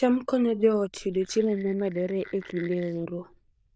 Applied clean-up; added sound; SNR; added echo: neural diffusion model UNIVERSE++.